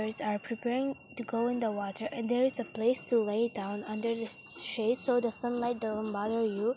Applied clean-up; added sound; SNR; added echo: none; none; none; none.